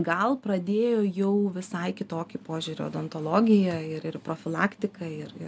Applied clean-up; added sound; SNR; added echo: none; none; none; none.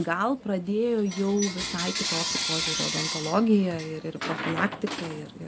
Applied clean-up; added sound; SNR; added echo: none; Coin (dropping) / Bell; 5 dB; none.